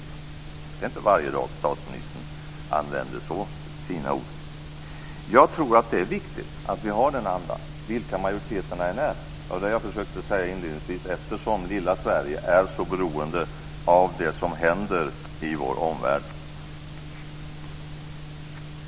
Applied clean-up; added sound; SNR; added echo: none; none; none; none.